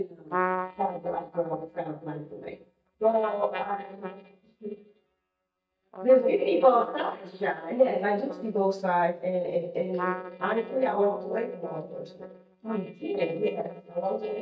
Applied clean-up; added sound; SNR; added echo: neural mask model DeepFilterNet 3.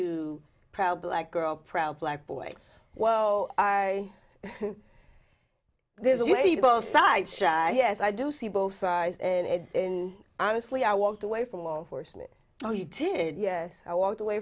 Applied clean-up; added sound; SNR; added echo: none; none; none; none.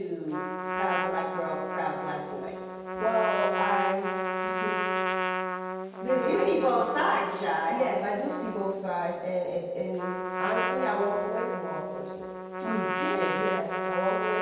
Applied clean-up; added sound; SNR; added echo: none; Trumpet; 2 dB; reverberation time 1.2 s.